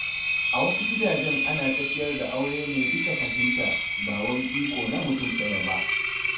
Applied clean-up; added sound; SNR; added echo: none; Engine; -2 dB; reverberation time 0.7 s.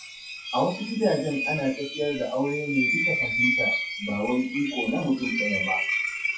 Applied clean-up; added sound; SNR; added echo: classical method WPE with log-MMSE.